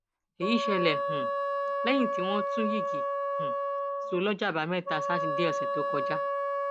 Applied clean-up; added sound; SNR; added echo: none; Wind instrument, woodwind instrument; -1 dB; none.